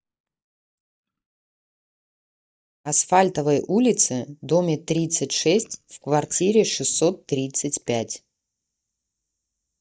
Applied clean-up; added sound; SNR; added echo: neural mask model DeepFilterNet 3.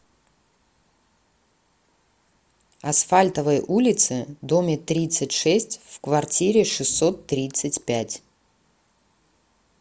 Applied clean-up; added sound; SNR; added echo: none; none; none; none.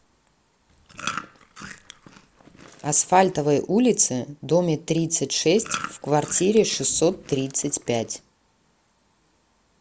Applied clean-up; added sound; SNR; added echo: none; Chewing, mastication; 15 dB; none.